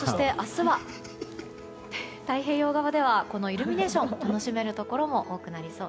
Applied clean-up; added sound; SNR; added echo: none; none; none; none.